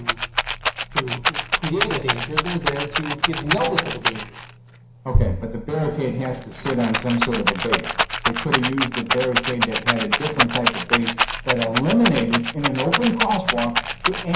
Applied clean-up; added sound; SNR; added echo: none; Rattle; -1 dB; reverberation time 0.5 s.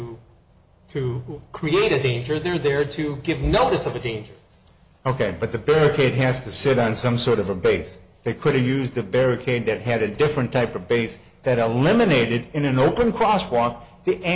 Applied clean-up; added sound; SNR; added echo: none; none; none; none.